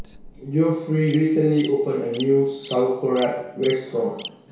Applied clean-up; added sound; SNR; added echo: none; Bird vocalization, bird call, bird song; 19 dB; reverberation time 0.6 s.